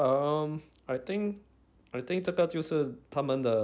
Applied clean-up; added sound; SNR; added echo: none; none; none; none.